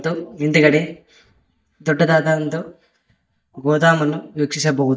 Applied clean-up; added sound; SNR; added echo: neural mask model DeepFilterNet 3.